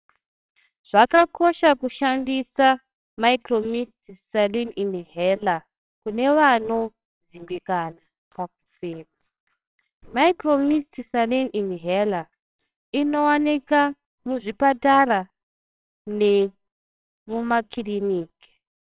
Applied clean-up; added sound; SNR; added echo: neural separator model SepFormer WHAMR!.